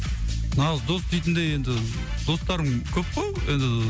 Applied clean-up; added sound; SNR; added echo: none; none; none; none.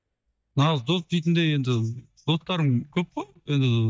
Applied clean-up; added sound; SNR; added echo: neural mask model DeepFilterNet 3.